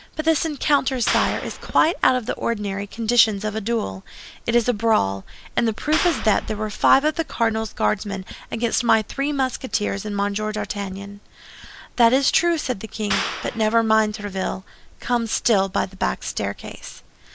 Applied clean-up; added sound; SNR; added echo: none; Clapping; 11 dB; none.